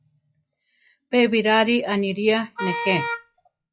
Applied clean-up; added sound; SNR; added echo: classical method log-MMSE.